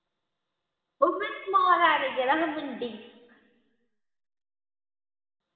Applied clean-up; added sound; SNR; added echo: none; none; none; reverberation time 1.6 s.